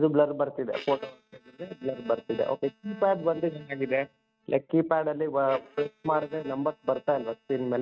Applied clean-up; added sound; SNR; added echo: neural mask model RNNoise.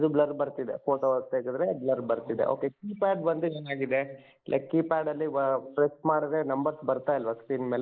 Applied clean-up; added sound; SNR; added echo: neural mask model Resemble Enhance denoiser.